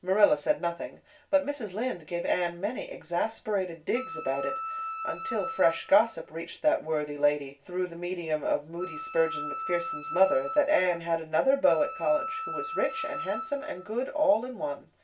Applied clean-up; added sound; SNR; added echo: none; Wind instrument, woodwind instrument; 8 dB; reverberation time 0.2 s.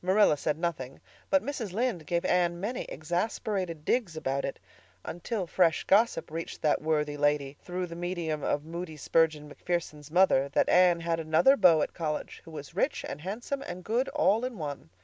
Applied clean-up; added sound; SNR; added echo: none; none; none; none.